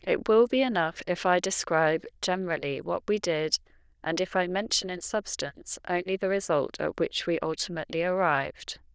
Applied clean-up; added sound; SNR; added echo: neural diffusion model UNIVERSE++.